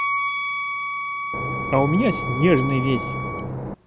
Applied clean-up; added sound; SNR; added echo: none; Engine / Boat, Water vehicle + Wind instrument, woodwind instrument; 2 dB; none.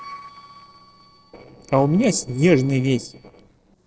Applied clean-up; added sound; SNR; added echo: neural separator model SepFormer DNS4.